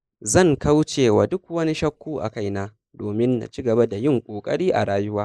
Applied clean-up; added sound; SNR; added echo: neural mask model Resemble Enhance denoiser.